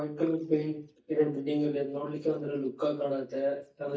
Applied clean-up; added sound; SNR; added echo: neural mask model DeepFilterNet 3.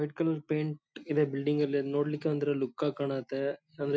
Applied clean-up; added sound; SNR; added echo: none; none; none; none.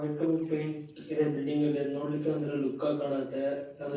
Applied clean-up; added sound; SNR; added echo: neural separator model SepFormer DNS4.